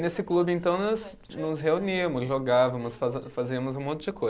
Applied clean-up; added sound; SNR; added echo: none; Train; 20 dB; none.